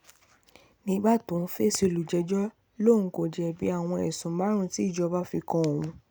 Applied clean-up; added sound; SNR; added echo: none; none; none; none.